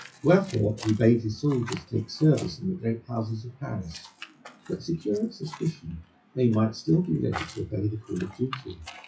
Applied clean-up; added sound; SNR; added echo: classical method WPE with log-MMSE.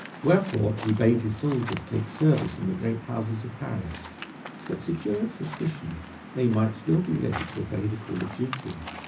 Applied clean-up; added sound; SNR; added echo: none; Waves, surf; 13 dB; reverberation time 0.4 s.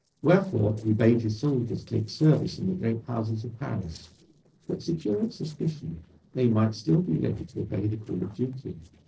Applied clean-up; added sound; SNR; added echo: neural separator model SepFormer DNS4.